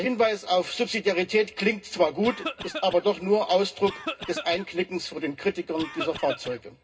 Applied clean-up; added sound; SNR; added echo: none; Cough; 9 dB; reverberation time 0.2 s.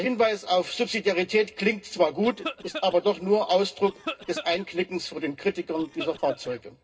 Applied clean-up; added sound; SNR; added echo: neural separator model SepFormer DNS4.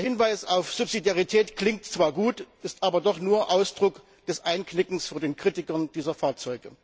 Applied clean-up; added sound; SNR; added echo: none; none; none; none.